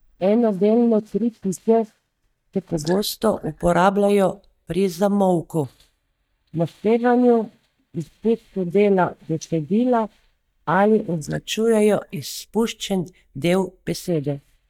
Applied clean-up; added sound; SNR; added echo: neural mask model DeepFilterNet 3.